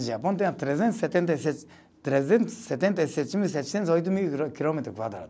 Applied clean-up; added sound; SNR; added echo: none; none; none; none.